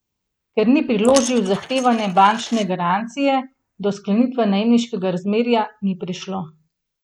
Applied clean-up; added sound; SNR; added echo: neural mask model Resemble Enhance denoiser.